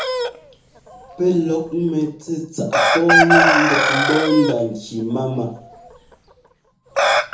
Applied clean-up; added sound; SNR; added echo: none; Chicken, rooster; -1 dB; reverberation time 1.0 s.